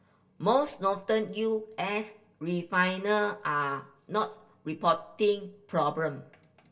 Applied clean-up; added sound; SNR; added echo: none; none; none; reverberation time 0.1 s.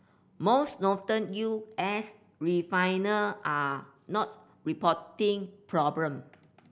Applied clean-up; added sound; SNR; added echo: none; none; none; none.